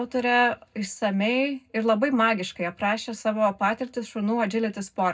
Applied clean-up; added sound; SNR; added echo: none; none; none; reverberation time 0.3 s.